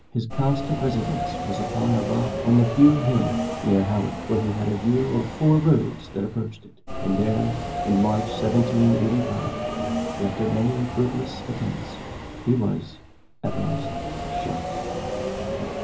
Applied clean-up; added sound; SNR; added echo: none; Subway, metro, underground; 6 dB; reverberation time 0.4 s.